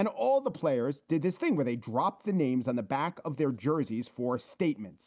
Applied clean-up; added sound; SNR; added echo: none; none; none; none.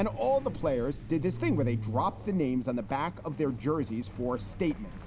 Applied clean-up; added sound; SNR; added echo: none; Truck; 8 dB; none.